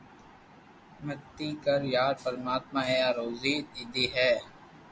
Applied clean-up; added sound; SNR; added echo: none; none; none; none.